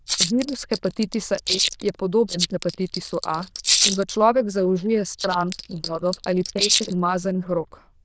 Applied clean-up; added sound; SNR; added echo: neural diffusion model UNIVERSE++.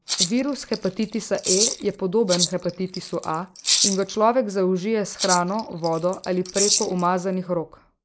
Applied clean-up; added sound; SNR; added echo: neural mask model Resemble Enhance denoiser.